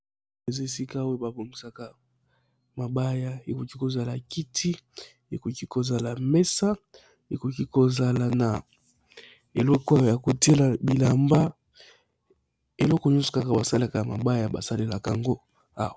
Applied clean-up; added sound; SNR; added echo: none; none; none; none.